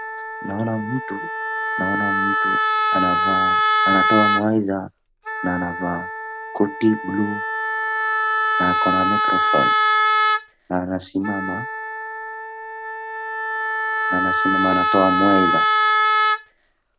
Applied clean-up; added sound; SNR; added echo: none; Wind instrument, woodwind instrument; -4 dB; none.